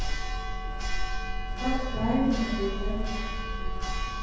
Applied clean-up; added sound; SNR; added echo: none; Church bell; -3 dB; reverberation time 1.3 s.